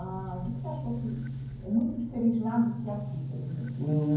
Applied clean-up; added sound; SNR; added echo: none; Boom; 7 dB; reverberation time 0.9 s.